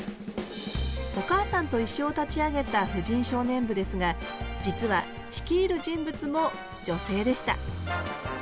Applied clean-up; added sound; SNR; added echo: none; none; none; none.